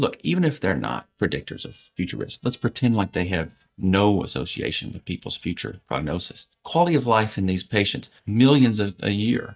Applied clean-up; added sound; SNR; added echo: neural mask model DeepFilterNet 3.